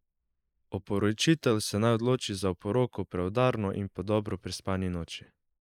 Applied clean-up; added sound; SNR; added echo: neural mask model Resemble Enhance denoiser.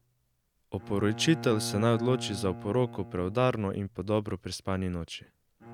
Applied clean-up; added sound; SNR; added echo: none; Bowed string instrument; 13 dB; none.